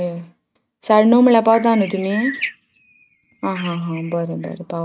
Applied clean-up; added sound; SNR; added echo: neural mask model RNNoise.